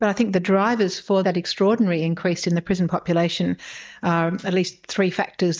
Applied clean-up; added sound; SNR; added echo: neural mask model DeepFilterNet 3.